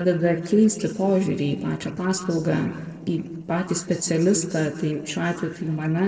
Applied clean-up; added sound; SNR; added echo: neural separator model SepFormer DNS4.